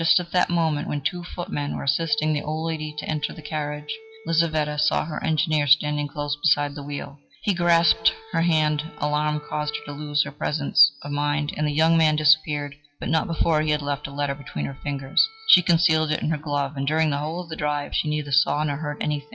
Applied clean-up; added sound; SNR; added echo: classical method WPE with log-MMSE.